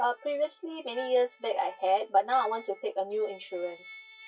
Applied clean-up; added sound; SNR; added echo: classical method WPE with log-MMSE.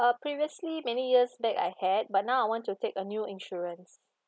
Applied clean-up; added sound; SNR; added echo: none; none; none; none.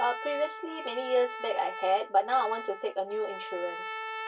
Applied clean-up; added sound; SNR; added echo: none; Trumpet; 9 dB; reverberation time 0.1 s.